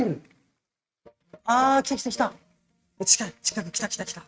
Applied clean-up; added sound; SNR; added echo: neural mask model RNNoise.